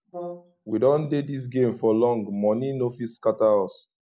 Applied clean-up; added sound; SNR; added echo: neural mask model Resemble Enhance denoiser.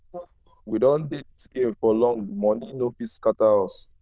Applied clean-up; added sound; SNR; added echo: neural diffusion model UNIVERSE++.